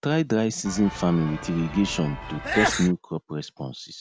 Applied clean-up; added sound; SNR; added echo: none; Sneeze / Church bell; 6 dB; none.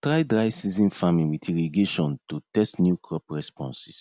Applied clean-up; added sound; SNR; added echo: none; none; none; none.